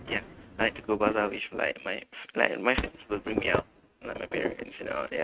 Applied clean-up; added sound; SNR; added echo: neural mask model RNNoise.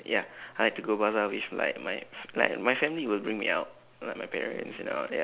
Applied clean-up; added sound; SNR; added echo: none; none; none; none.